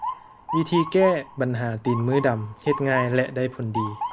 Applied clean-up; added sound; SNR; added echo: none; Motor vehicle (road) / Siren; 9 dB; none.